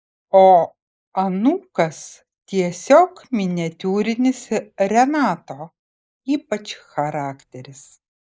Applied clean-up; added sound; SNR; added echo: neural mask model Resemble Enhance denoiser.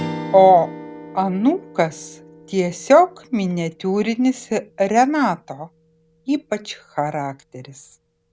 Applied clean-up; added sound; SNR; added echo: none; Strum; 17 dB; none.